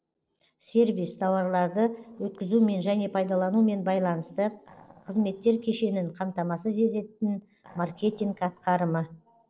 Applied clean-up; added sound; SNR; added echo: neural separator model SepFormer DNS4.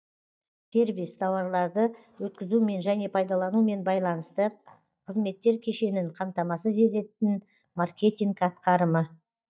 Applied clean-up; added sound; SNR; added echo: neural mask model DeepFilterNet 3.